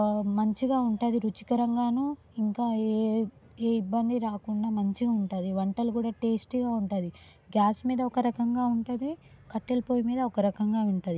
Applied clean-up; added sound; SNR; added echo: none; none; none; none.